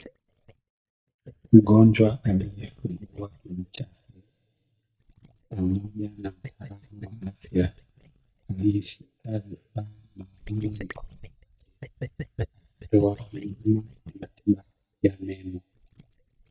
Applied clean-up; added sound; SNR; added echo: neural mask model DeepFilterNet 3.